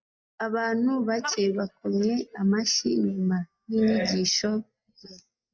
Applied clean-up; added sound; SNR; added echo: neural mask model DeepFilterNet 3.